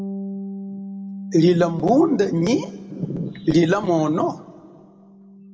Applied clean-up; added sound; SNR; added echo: none; Bass guitar; 13 dB; reverberation time 1.3 s.